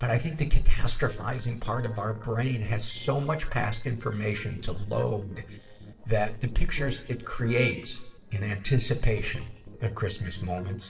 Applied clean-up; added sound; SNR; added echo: neural separator model SepFormer DNS4.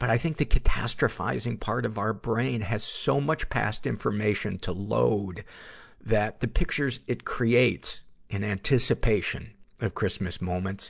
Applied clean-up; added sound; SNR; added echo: none; none; none; none.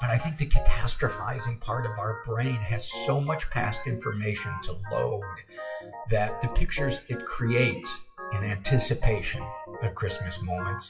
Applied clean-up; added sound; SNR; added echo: classical method WPE with log-MMSE.